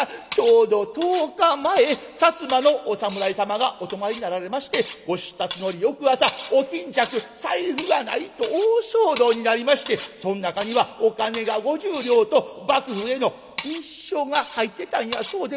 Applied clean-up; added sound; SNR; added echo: none; Cutlery, silverware; 17 dB; none.